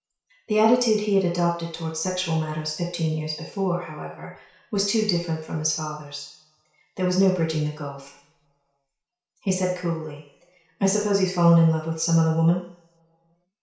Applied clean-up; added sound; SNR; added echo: none; none; none; reverberation time 0.6 s.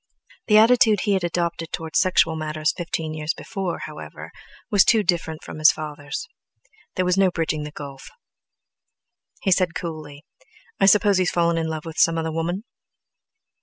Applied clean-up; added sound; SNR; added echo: none; none; none; none.